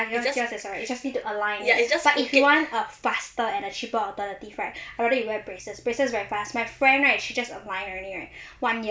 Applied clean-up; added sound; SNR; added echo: none; none; none; none.